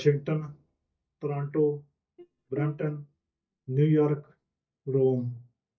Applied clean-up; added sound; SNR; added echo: neural mask model DeepFilterNet 3.